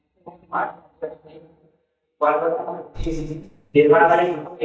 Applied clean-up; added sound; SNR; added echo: neural mask model DeepFilterNet 3.